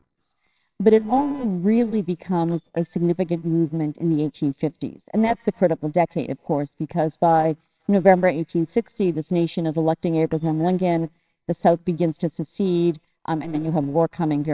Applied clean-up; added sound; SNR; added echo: neural separator model SepFormer WHAMR!.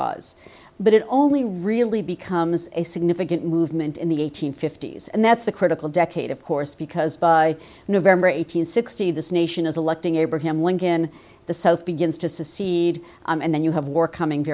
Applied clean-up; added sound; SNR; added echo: none; none; none; none.